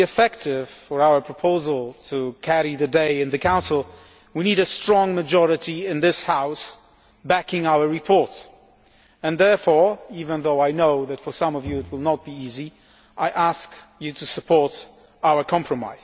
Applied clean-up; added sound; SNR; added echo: none; Bowed string instrument; 19 dB; none.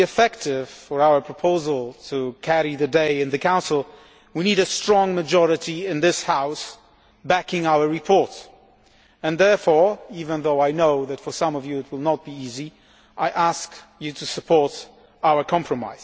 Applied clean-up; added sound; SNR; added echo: none; none; none; none.